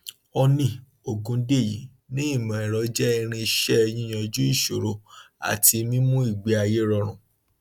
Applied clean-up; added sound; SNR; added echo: none; none; none; none.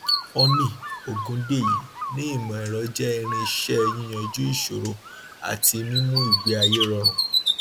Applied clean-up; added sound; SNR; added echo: none; Bird; 1 dB; none.